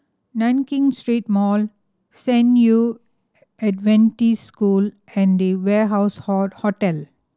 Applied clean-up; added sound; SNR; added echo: none; none; none; none.